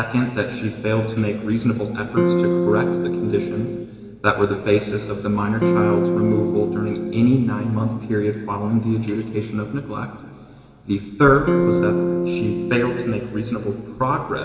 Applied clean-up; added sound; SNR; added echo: none; Electric guitar / Strum; -1 dB; reverberation time 2.6 s.